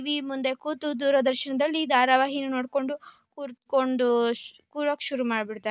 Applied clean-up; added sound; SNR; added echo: none; none; none; none.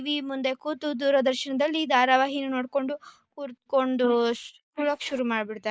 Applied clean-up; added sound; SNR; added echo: neural mask model Resemble Enhance denoiser.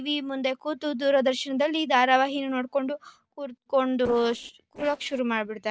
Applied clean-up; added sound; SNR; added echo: neural separator model SepFormer DNS4.